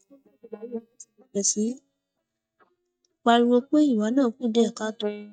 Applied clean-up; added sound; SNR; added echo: neural mask model DeepFilterNet 3.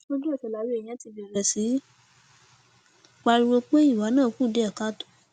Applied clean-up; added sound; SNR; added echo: none; none; none; none.